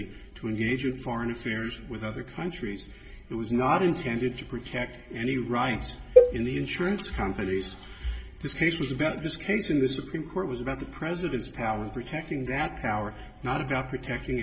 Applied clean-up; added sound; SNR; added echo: none; Cowbell; -5 dB; reverberation time 2.8 s.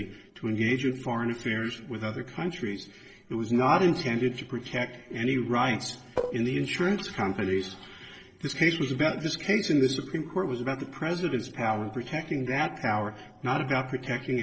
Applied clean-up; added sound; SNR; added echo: neural separator model SepFormer DNS4.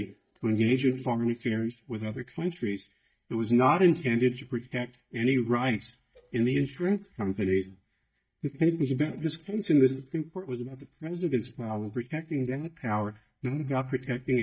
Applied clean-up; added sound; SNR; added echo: neural mask model DeepFilterNet 3.